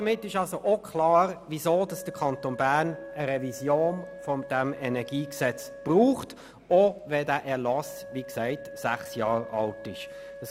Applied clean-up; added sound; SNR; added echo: none; Wind instrument, woodwind instrument; 16 dB; none.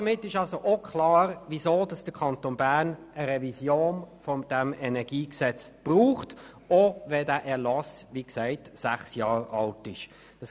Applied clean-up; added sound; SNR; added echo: none; none; none; none.